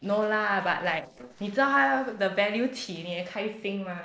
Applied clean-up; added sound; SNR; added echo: neural separator model SepFormer DNS4.